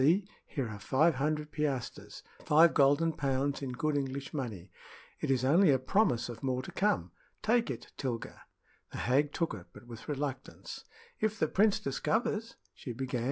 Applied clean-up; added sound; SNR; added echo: none; none; none; none.